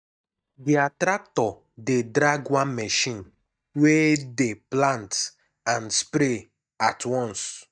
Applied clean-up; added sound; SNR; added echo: neural mask model DeepFilterNet 3.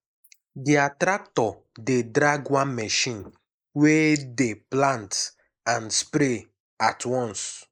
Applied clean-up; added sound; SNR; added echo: neural mask model Resemble Enhance denoiser.